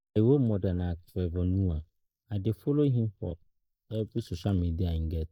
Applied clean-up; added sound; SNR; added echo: neural mask model Resemble Enhance denoiser.